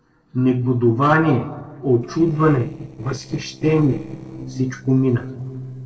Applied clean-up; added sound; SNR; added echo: neural separator model SepFormer DNS4.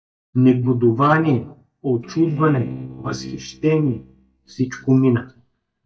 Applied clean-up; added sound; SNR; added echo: neural mask model DeepFilterNet 3.